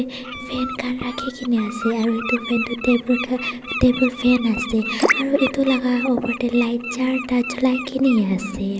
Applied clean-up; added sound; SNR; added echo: none; Bird; 10 dB; none.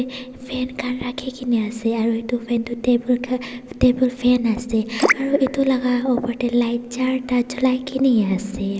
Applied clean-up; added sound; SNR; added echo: none; none; none; none.